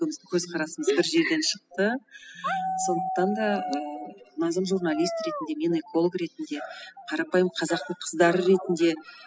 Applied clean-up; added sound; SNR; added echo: classical method spectral subtraction.